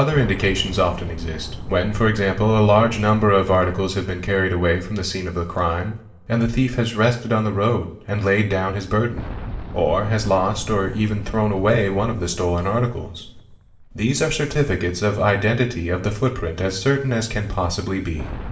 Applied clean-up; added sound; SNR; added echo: none; Boom; 14 dB; reverberation time 0.7 s.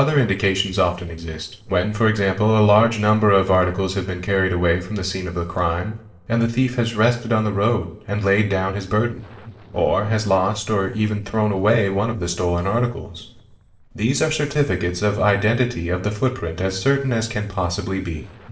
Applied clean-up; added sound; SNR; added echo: neural separator model SepFormer DNS4.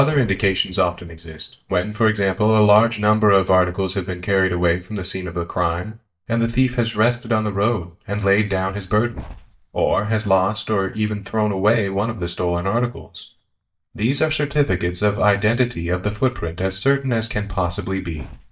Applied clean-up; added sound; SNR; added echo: neural mask model DeepFilterNet 3.